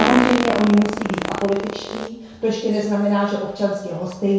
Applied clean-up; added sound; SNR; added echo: none; Fart; 5 dB; reverberation time 0.6 s.